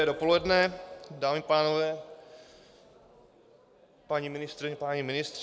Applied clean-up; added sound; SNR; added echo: none; none; none; none.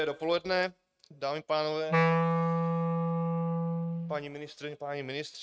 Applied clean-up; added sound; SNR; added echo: neural mask model RNNoise.